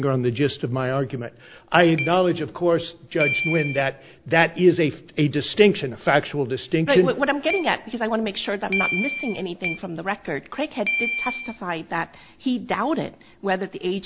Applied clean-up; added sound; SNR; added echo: none; Keyboard (musical); 7 dB; none.